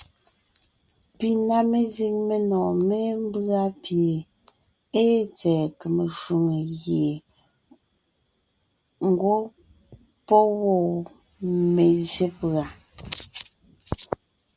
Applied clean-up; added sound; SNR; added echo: none; none; none; none.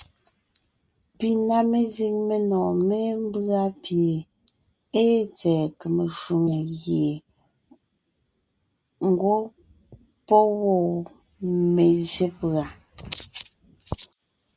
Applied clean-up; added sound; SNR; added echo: neural mask model Resemble Enhance denoiser.